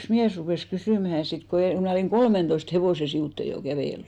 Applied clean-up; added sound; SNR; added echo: none; none; none; none.